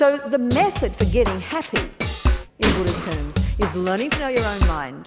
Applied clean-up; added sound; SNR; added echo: none; Gunshot, gunfire + Drum kit; 0 dB; none.